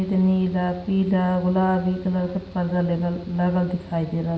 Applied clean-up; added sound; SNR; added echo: none; Mechanical fan; 20 dB; reverberation time 0.8 s.